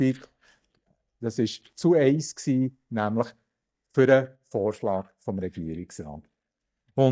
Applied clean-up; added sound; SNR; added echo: neural mask model DeepFilterNet 3.